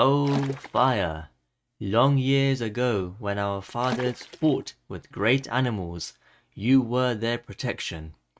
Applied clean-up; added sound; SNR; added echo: neural mask model RNNoise.